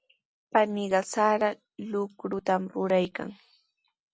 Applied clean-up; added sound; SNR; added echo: none; none; none; none.